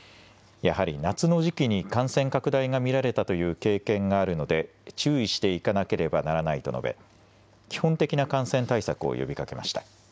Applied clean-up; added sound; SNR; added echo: none; none; none; none.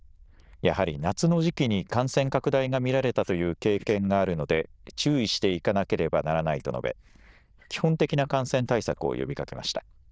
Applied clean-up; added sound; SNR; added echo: neural diffusion model UNIVERSE++.